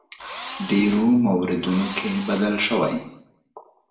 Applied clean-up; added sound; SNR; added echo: none; Engine / Drill; 10 dB; reverberation time 0.7 s.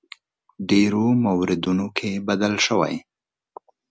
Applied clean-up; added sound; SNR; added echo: none; none; none; none.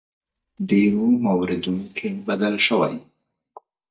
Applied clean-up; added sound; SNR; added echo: neural mask model DeepFilterNet 3.